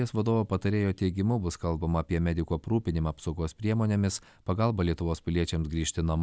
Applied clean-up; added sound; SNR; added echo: none; none; none; none.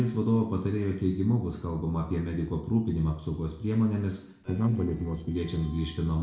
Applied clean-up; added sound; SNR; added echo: neural separator model SepFormer DNS4.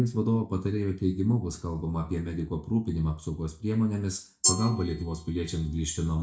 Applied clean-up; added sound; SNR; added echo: neural mask model DeepFilterNet 3.